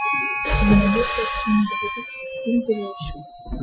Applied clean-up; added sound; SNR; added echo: classical method Wiener filter.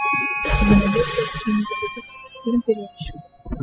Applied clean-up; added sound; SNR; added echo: classical method spectral subtraction.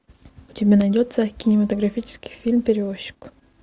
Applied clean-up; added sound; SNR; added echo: none; none; none; none.